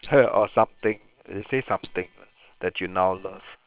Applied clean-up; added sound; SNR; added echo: neural separator model SepFormer WHAM!.